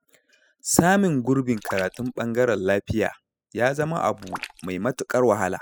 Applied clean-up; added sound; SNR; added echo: classical method spectral subtraction.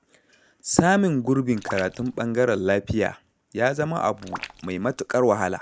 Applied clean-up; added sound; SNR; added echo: none; Raindrop; 16 dB; none.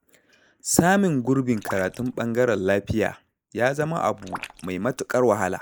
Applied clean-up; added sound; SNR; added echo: neural mask model Resemble Enhance denoiser.